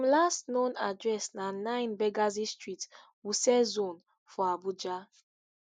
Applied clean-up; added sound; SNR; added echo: none; none; none; none.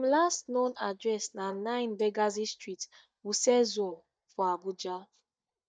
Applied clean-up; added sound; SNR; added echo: neural mask model DeepFilterNet 3.